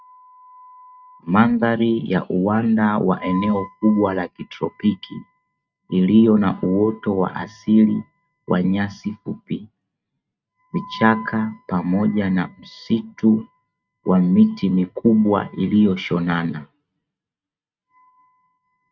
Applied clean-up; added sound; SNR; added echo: neural mask model RNNoise.